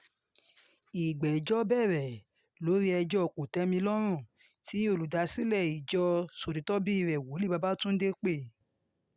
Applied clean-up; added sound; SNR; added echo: none; none; none; none.